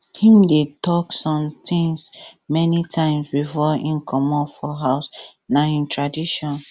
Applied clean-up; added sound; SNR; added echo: none; none; none; none.